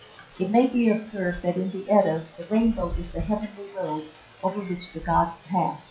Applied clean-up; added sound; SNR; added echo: classical method WPE with log-MMSE.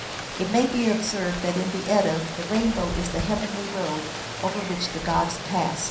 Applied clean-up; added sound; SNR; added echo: none; Rain; 7 dB; reverberation time 0.6 s.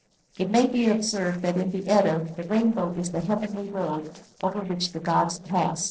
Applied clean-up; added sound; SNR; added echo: neural separator model SepFormer DNS4.